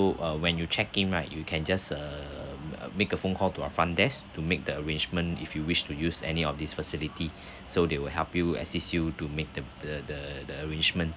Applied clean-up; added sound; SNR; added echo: none; none; none; none.